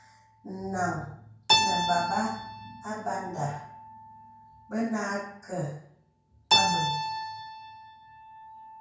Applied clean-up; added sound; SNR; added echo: none; Keyboard (musical); -2 dB; reverberation time 0.5 s.